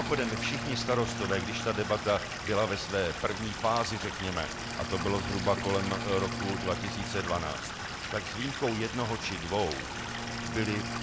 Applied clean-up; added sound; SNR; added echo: none; Bowed string instrument + Stream / Liquid; 4 dB; none.